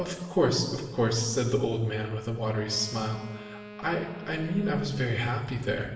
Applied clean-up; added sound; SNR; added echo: none; Wind instrument, woodwind instrument; 17 dB; reverberation time 1.1 s.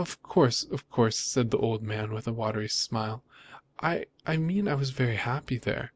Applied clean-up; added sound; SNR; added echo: none; none; none; none.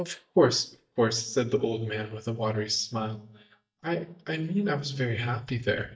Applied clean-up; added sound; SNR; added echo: neural mask model DeepFilterNet 3.